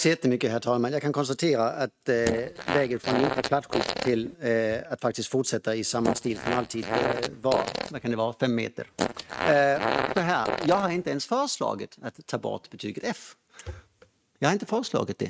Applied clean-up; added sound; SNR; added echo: neural mask model RNNoise.